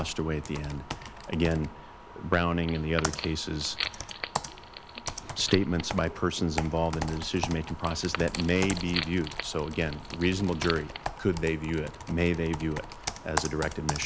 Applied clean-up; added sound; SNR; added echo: none; Computer keyboard + Wood; 8 dB; none.